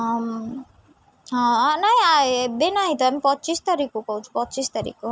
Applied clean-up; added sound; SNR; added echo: none; none; none; none.